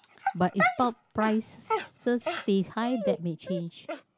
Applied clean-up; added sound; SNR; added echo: none; Dog; 4 dB; none.